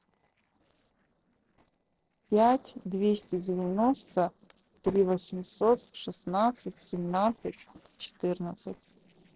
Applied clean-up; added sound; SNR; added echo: neural separator model SepFormer DNS4.